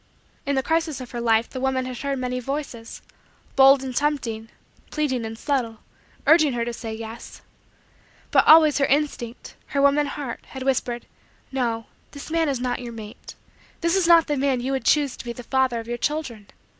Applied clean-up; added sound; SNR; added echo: none; none; none; none.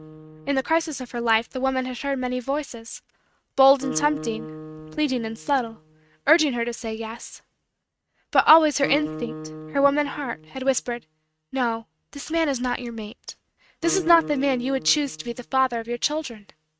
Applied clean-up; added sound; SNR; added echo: neural mask model RNNoise.